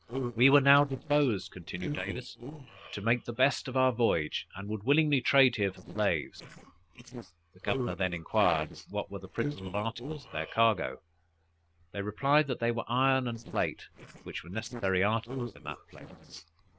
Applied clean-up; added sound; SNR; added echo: neural separator model SepFormer DNS4.